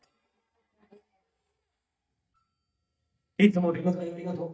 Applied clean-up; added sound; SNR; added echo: neural mask model DeepFilterNet 3.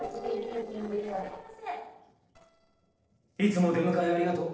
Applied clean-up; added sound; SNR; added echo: neural separator model SepFormer DNS4.